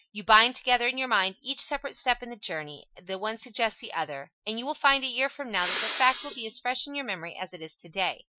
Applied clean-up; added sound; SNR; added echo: classical method Wiener filter.